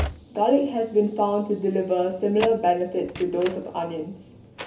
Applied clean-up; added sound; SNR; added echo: none; Slam / Train; 13 dB; reverberation time 0.3 s.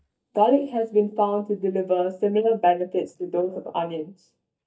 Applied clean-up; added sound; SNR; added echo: neural mask model DeepFilterNet 3.